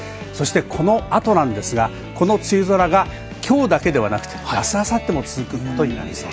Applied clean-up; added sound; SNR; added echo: none; none; none; none.